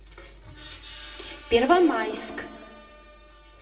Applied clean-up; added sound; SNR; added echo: none; Screech; 19 dB; reverberation time 1.5 s.